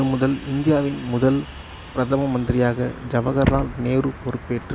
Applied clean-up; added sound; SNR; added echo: none; Bus; 13 dB; none.